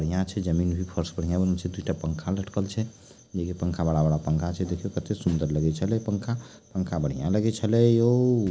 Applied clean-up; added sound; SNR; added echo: none; none; none; none.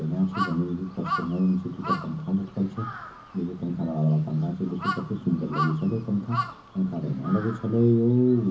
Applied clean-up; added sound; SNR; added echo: none; Crow; 10 dB; reverberation time 0.3 s.